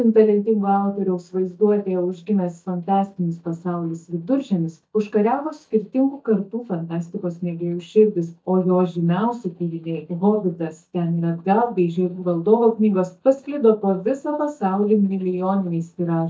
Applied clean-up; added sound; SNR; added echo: neural mask model DeepFilterNet 3.